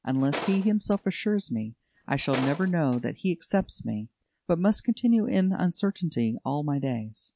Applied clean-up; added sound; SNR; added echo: none; Tools; 12 dB; none.